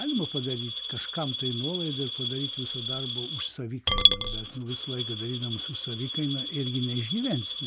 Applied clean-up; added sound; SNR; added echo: none; Coin (dropping) / Glass; -2 dB; none.